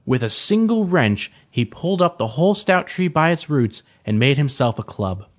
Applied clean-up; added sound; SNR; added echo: none; none; none; none.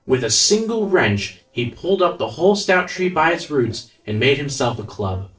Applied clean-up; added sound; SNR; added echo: neural separator model SepFormer DNS4.